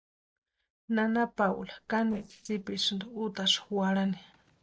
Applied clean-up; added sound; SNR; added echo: neural separator model SepFormer DNS4.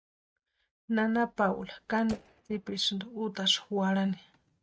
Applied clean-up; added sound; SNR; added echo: neural mask model RNNoise.